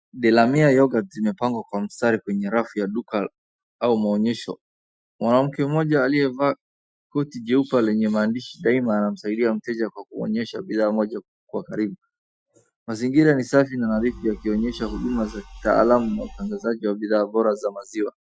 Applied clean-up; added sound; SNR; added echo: classical method Wiener filter.